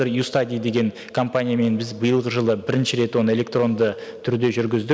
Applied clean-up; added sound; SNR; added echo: none; none; none; none.